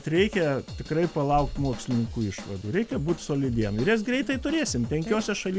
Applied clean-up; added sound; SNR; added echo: none; Drum / Drum kit; 15 dB; none.